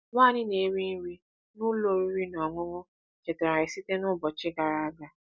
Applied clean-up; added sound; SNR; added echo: none; none; none; none.